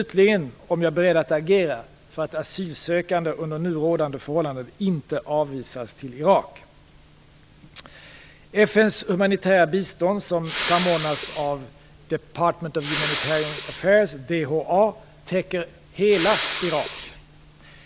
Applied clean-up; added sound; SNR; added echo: none; Respiratory sounds; 0 dB; none.